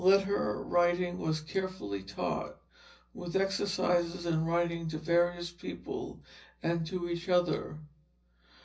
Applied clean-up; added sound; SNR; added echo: none; none; none; reverberation time 0.4 s.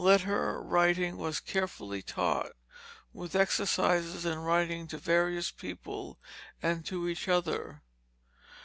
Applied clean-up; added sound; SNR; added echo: none; none; none; none.